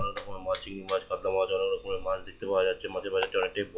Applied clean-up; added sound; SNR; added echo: classical method log-MMSE.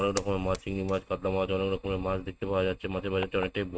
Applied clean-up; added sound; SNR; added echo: neural mask model RNNoise.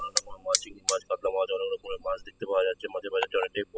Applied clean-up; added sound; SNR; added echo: classical method spectral subtraction.